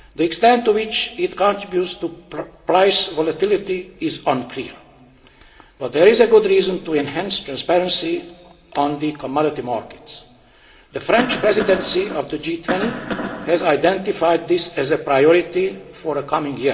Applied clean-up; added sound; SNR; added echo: none; Cough; 7 dB; reverberation time 2.7 s.